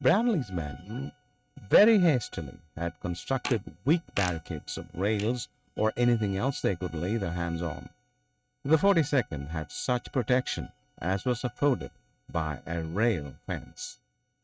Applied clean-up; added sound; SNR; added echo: neural mask model RNNoise.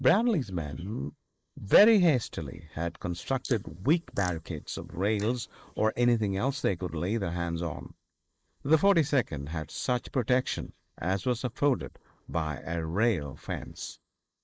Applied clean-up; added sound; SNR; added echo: neural mask model Resemble Enhance denoiser.